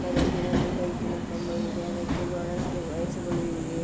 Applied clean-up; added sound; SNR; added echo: none; Subway, metro, underground; -3 dB; none.